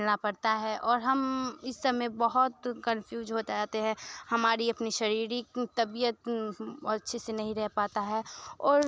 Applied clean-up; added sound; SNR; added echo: none; none; none; none.